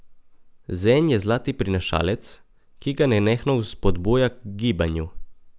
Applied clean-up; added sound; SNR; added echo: none; none; none; none.